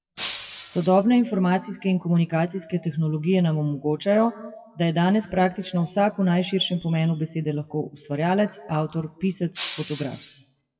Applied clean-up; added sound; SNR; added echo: classical method WPE with log-MMSE.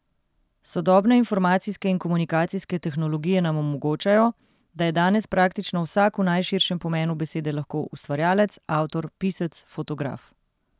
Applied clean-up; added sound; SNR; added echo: none; none; none; none.